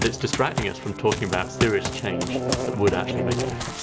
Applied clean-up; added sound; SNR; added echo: none; Buzz + Run; 2 dB; none.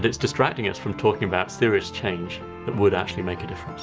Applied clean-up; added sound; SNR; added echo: none; none; none; none.